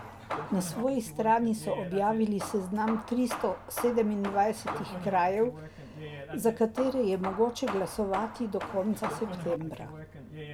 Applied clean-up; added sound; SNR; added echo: none; Hammer / Wood; 10 dB; none.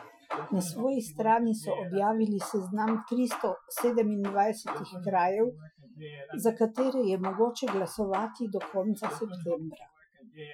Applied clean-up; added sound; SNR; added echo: classical method Wiener filter.